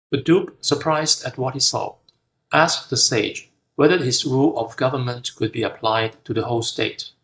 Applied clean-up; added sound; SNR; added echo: neural mask model DeepFilterNet 3.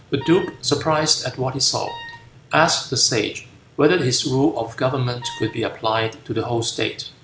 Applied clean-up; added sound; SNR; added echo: none; Wind instrument, woodwind instrument; 16 dB; none.